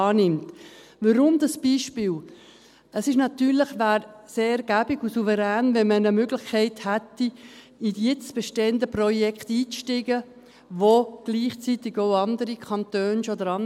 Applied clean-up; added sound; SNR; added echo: none; none; none; none.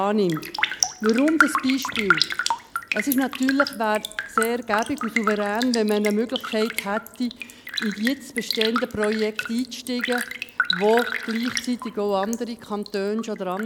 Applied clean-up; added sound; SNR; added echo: none; Raindrop; 4 dB; none.